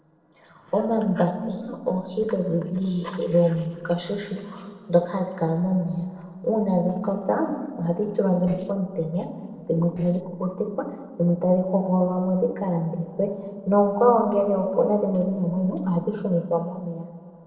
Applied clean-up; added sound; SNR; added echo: neural separator model SepFormer DNS4.